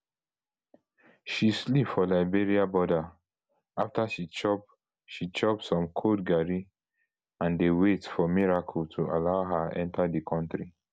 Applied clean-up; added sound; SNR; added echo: none; none; none; none.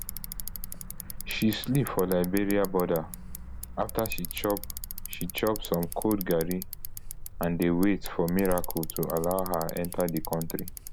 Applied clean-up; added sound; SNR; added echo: none; Bicycle; 7 dB; none.